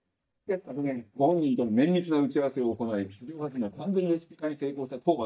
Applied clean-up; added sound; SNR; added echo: neural mask model DeepFilterNet 3.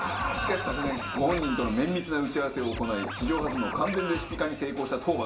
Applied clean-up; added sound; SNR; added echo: none; Scratching (performance technique); 8 dB; reverberation time 0.4 s.